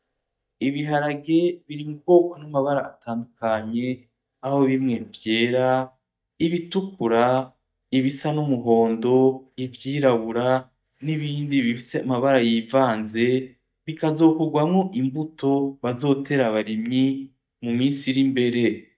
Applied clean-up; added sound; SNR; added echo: neural mask model DeepFilterNet 3.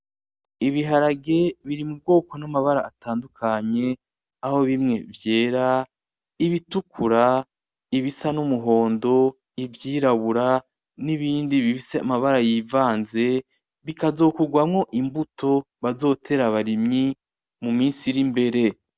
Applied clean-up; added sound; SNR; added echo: none; none; none; none.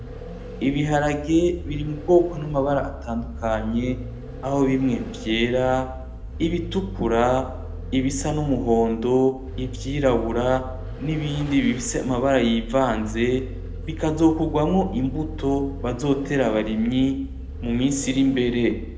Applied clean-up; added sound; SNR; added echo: none; Vehicle; 10 dB; reverberation time 0.7 s.